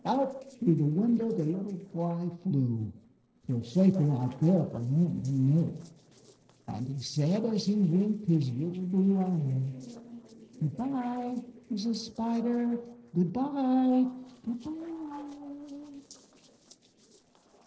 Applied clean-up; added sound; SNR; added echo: neural separator model SepFormer DNS4.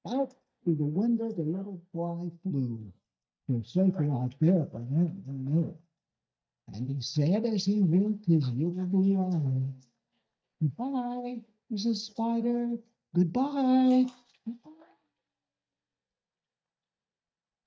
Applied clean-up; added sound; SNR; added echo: neural mask model DeepFilterNet 3.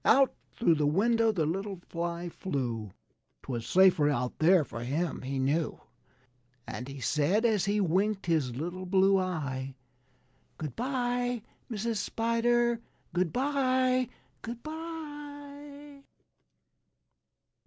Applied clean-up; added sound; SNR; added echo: none; none; none; none.